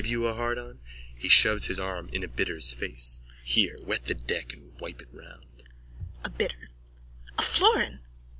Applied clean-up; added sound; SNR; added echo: none; none; none; none.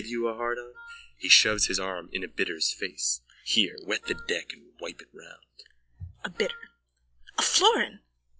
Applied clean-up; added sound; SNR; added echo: classical method log-MMSE.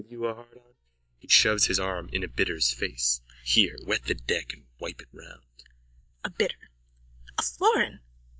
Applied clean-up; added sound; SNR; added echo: neural mask model DeepFilterNet 3.